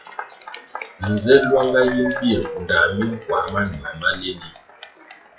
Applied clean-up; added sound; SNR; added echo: classical method WPE with log-MMSE.